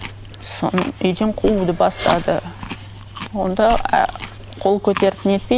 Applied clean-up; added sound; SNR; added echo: none; Chewing, mastication; 11 dB; none.